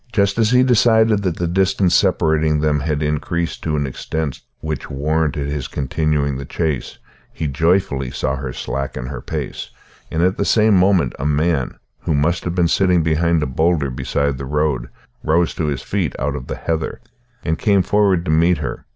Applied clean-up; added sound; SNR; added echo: none; none; none; none.